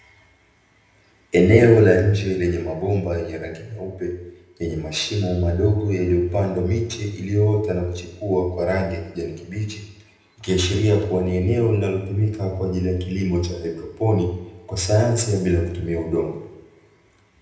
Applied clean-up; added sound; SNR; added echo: none; none; none; reverberation time 0.8 s.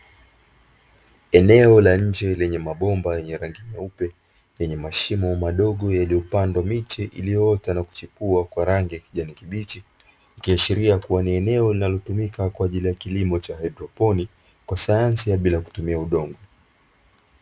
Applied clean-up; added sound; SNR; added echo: none; none; none; none.